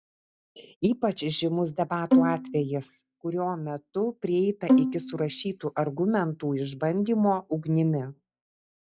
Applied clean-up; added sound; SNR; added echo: classical method log-MMSE.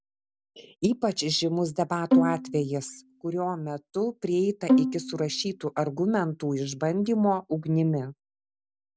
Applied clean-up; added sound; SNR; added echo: none; Bowed string instrument; -1 dB; none.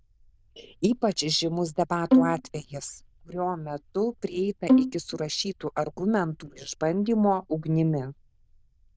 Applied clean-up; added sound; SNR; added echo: neural diffusion model UNIVERSE++.